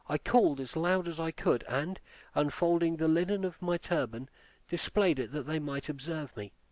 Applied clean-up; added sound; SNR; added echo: none; none; none; none.